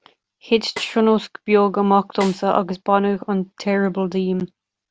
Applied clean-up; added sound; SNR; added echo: none; Snare drum; 19 dB; none.